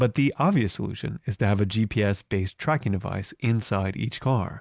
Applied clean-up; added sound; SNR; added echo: none; none; none; none.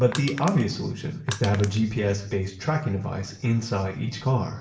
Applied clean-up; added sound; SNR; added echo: none; Crushing; 11 dB; reverberation time 0.6 s.